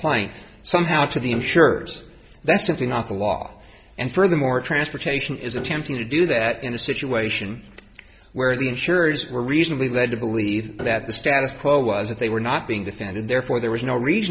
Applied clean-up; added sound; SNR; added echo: none; Piano; 20 dB; none.